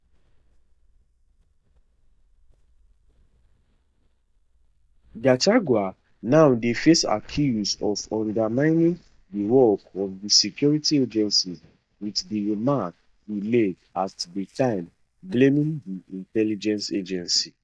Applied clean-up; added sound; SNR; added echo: neural mask model DeepFilterNet 3.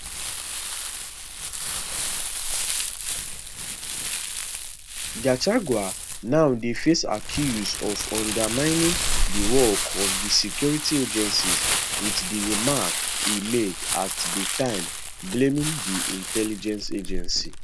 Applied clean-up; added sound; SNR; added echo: none; Crumpling, crinkling; 0 dB; none.